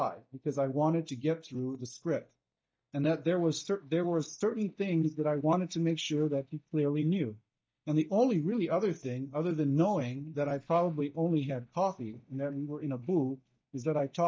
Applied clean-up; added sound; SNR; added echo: neural mask model DeepFilterNet 3.